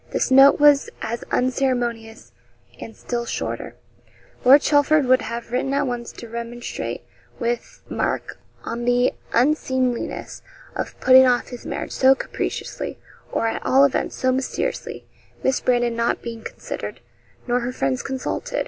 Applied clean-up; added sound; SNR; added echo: none; none; none; none.